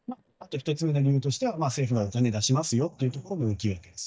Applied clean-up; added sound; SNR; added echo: neural mask model DeepFilterNet 3.